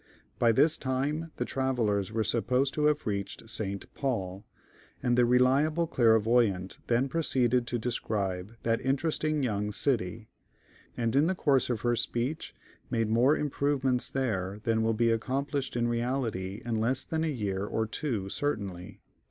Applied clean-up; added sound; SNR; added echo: none; none; none; none.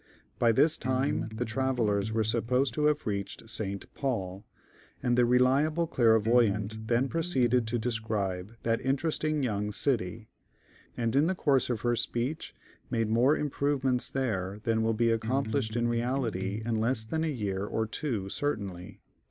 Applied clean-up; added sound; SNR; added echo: none; Electric guitar; 7 dB; none.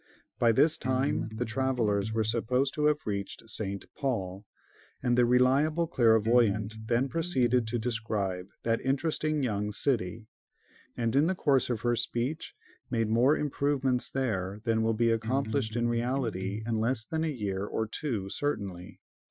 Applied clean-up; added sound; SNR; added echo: classical method Wiener filter.